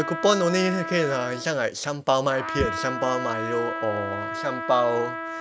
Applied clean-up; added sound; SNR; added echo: none; Trumpet; 7 dB; none.